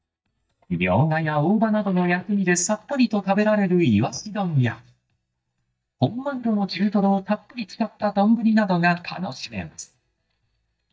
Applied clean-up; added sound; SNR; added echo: neural mask model DeepFilterNet 3.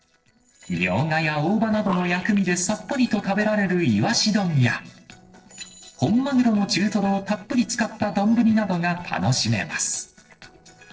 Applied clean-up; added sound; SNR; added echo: neural separator model SepFormer DNS4.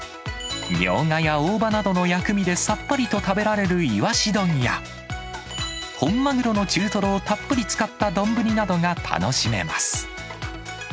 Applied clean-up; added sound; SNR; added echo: none; none; none; none.